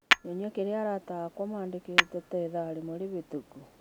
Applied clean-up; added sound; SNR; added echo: none; Tap / Hammer; -1 dB; none.